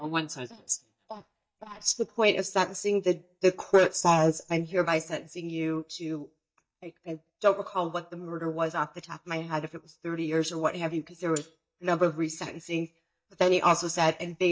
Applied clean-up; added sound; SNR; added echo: neural mask model DeepFilterNet 3.